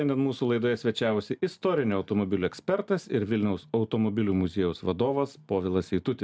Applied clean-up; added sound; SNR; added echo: none; none; none; none.